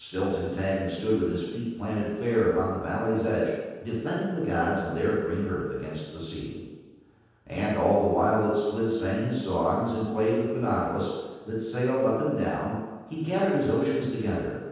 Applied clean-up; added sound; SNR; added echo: none; none; none; reverberation time 1.2 s.